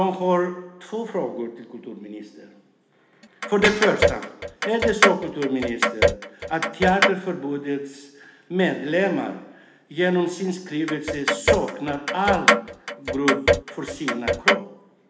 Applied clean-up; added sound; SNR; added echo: none; Clock; -2 dB; reverberation time 1.1 s.